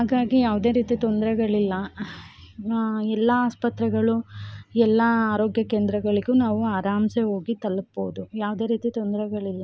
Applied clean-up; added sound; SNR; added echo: none; none; none; none.